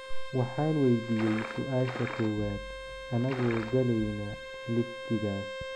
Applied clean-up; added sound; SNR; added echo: none; Liquid + Bowed string instrument; 10 dB; none.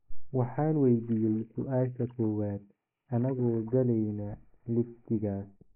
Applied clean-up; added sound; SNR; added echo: neural mask model Resemble Enhance denoiser.